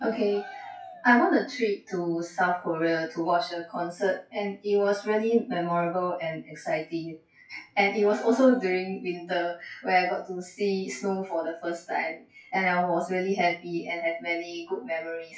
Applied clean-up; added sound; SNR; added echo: classical method WPE with log-MMSE.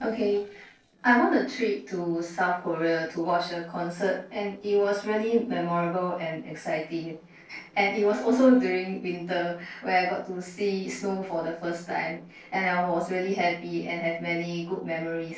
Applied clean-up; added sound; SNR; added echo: neural separator model SepFormer DNS4.